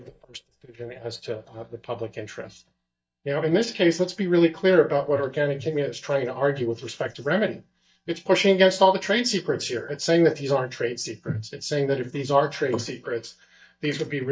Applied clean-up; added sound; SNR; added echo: neural mask model DeepFilterNet 3.